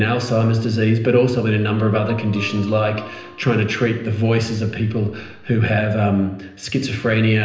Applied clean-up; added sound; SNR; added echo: none; Guitar; 19 dB; reverberation time 0.9 s.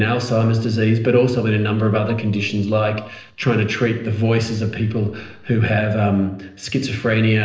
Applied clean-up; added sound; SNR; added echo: neural separator model SepFormer DNS4.